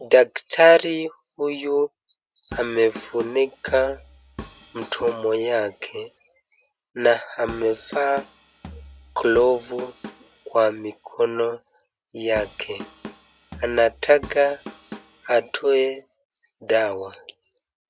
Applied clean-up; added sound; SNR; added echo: none; Drum kit; 18 dB; none.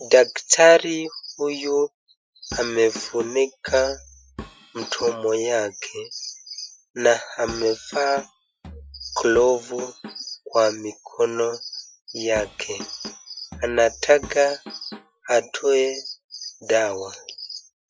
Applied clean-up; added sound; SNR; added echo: classical method Wiener filter.